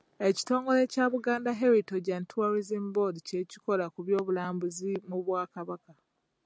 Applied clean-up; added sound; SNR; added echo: none; none; none; none.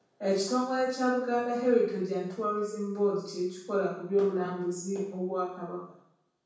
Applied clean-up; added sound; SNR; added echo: none; none; none; reverberation time 0.7 s.